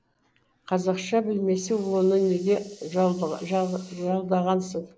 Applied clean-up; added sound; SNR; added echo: neural mask model Resemble Enhance denoiser.